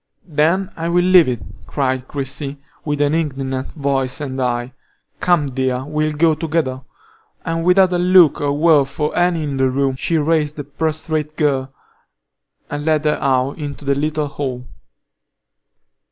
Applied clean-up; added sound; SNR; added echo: none; none; none; none.